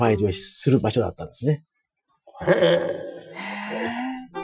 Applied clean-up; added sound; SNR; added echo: classical method Wiener filter.